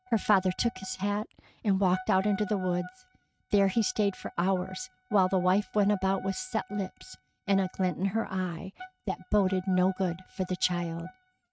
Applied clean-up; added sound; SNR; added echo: neural mask model RNNoise.